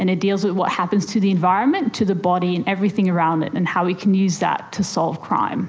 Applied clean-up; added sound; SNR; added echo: none; none; none; none.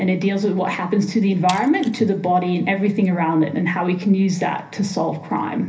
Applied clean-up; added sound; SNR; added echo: none; Shatter; 20 dB; reverberation time 0.3 s.